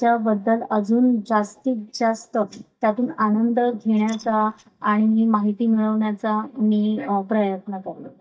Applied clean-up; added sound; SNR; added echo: neural mask model DeepFilterNet 3.